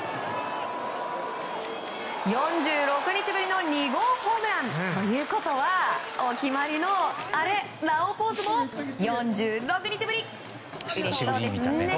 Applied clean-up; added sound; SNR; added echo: none; Guitar; 16 dB; none.